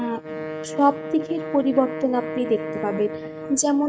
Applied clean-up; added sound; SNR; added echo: neural mask model RNNoise.